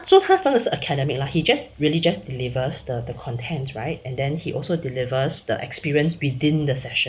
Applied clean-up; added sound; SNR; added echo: none; none; none; none.